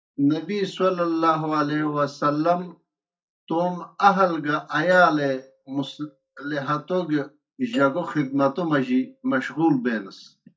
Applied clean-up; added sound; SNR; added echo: neural mask model DeepFilterNet 3.